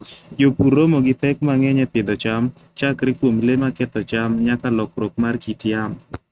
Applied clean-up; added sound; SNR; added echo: neural mask model RNNoise.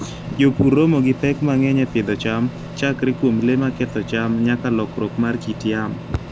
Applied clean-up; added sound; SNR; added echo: none; Microwave oven; 12 dB; none.